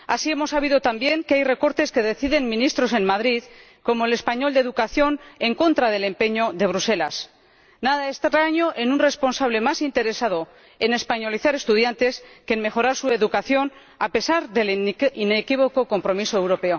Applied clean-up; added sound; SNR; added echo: none; none; none; none.